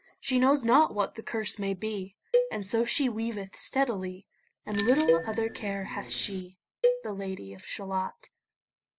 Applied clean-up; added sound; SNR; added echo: none; Bicycle bell + Cowbell; 5 dB; none.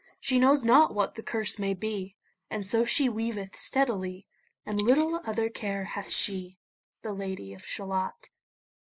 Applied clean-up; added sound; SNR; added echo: neural mask model Resemble Enhance denoiser.